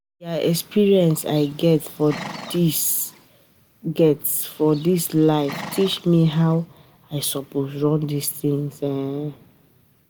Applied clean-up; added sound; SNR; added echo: none; Livestock, farm animals, working animals; 17 dB; none.